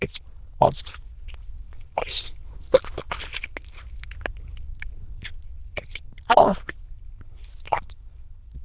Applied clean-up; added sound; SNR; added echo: neural diffusion model UNIVERSE++.